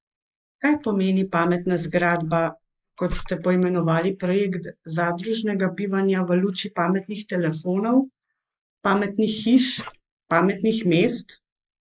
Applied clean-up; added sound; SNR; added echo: neural mask model Resemble Enhance denoiser.